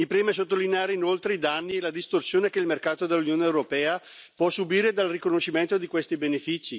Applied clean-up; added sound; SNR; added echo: none; none; none; none.